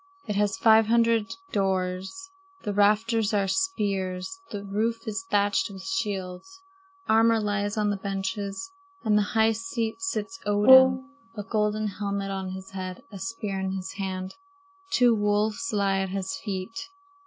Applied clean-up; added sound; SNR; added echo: none; Brass instrument; -3 dB; none.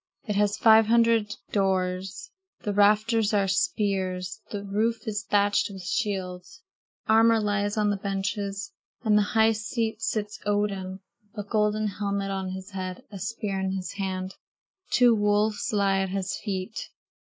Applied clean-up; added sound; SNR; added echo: neural mask model Resemble Enhance denoiser.